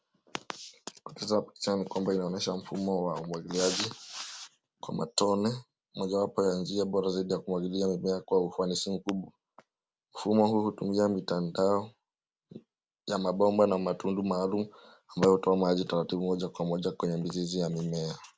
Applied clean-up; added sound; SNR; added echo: none; none; none; none.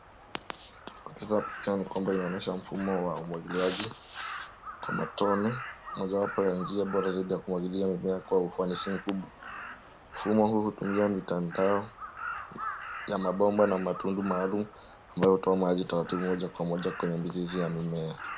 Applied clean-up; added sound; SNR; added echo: none; Crow; 12 dB; none.